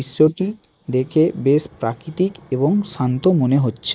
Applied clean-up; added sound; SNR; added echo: neural mask model Resemble Enhance denoiser.